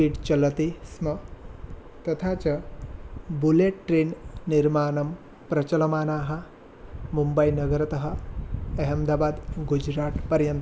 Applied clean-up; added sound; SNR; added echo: none; none; none; none.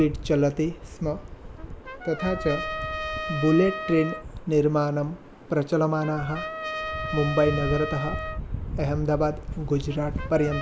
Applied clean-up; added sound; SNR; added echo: none; Trumpet; 10 dB; none.